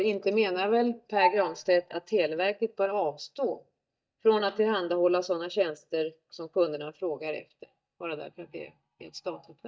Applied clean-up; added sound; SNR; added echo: neural mask model DeepFilterNet 3.